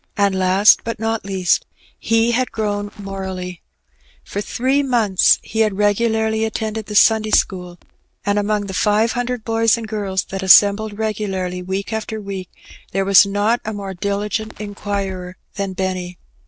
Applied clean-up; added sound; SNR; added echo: neural separator model SepFormer DNS4.